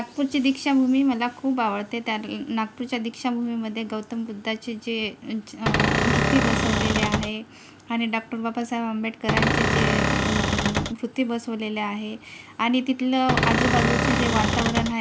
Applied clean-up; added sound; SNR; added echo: none; Cupboard open or close / Door; -4 dB; none.